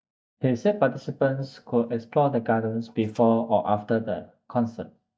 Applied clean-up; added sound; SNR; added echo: neural mask model DeepFilterNet 3.